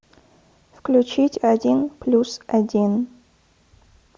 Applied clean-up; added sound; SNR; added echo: none; none; none; none.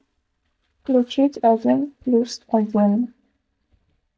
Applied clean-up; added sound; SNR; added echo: neural mask model DeepFilterNet 3.